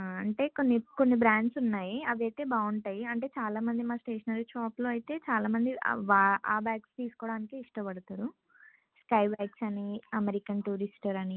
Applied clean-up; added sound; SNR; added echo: none; none; none; none.